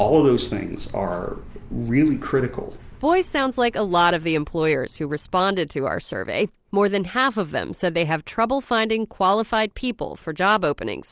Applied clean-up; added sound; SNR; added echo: none; none; none; none.